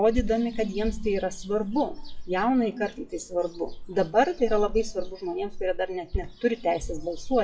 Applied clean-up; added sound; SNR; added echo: classical method WPE with log-MMSE.